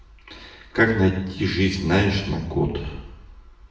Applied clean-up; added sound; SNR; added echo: none; none; none; reverberation time 0.9 s.